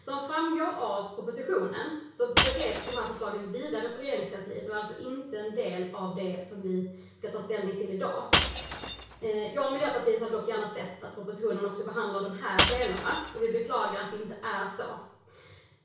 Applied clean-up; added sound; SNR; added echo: none; Shatter / Crushing; 1 dB; reverberation time 0.6 s.